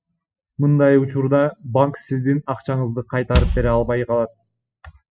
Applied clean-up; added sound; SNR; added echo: classical method spectral subtraction.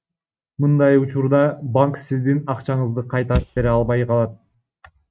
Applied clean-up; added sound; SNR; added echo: neural mask model RNNoise.